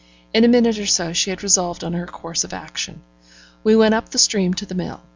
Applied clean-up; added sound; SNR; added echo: none; none; none; none.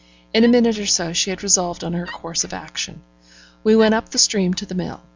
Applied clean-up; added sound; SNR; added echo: none; Wood; 19 dB; none.